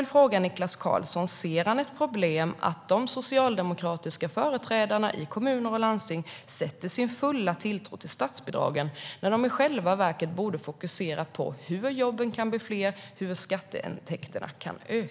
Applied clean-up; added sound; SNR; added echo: none; none; none; none.